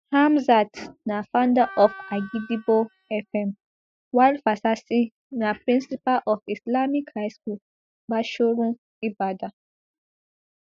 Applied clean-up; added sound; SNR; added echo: classical method spectral subtraction.